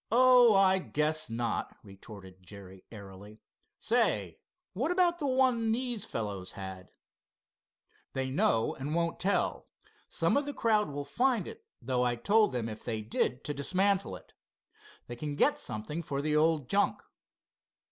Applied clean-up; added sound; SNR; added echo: none; none; none; none.